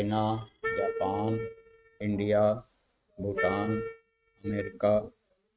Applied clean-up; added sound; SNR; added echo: neural mask model RNNoise.